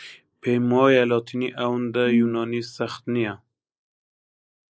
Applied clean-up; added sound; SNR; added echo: neural mask model Resemble Enhance denoiser.